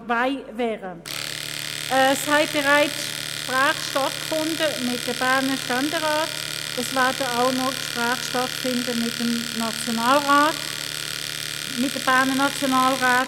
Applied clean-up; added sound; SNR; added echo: none; Domestic sounds, home sounds; 6 dB; none.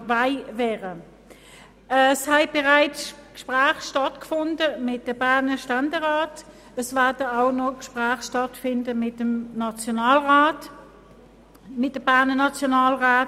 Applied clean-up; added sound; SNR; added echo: none; none; none; none.